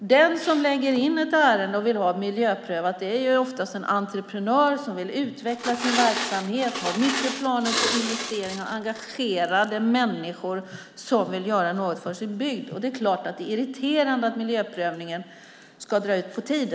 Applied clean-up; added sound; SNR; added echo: none; Glass; 5 dB; none.